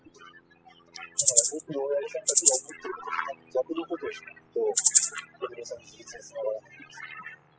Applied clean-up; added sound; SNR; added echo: classical method spectral subtraction.